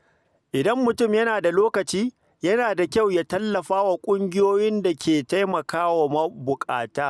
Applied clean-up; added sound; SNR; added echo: none; none; none; none.